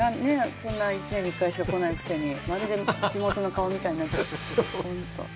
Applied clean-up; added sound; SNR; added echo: none; none; none; none.